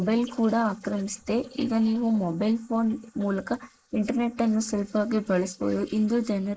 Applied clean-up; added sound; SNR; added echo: neural mask model Resemble Enhance denoiser.